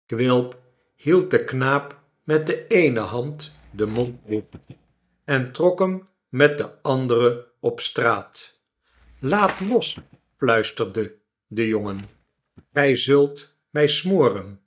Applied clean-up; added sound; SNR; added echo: neural mask model DeepFilterNet 3.